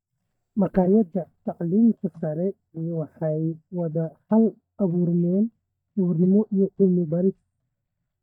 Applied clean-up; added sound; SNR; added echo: neural mask model DeepFilterNet 3.